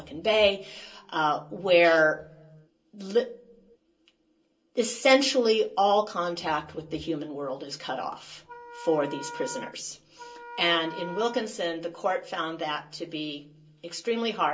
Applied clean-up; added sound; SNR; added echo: none; Wind instrument, woodwind instrument; 13 dB; reverberation time 0.2 s.